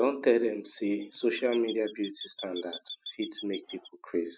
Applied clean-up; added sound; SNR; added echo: classical method spectral subtraction.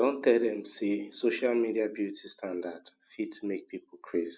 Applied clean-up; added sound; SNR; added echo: none; none; none; none.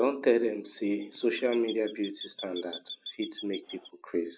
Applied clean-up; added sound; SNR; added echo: neural mask model Resemble Enhance denoiser.